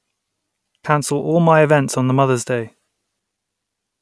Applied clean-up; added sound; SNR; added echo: none; none; none; none.